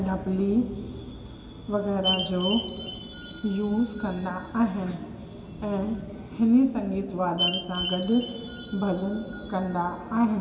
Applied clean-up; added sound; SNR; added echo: none; Chime; 4 dB; reverberation time 2.0 s.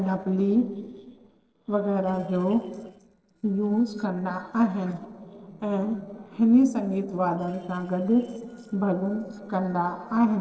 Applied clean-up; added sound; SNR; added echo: neural separator model SepFormer DNS4.